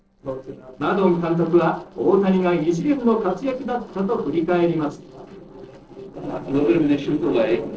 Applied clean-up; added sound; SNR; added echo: neural separator model SepFormer DNS4.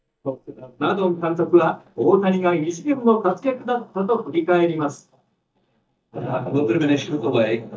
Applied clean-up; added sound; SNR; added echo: neural mask model DeepFilterNet 3.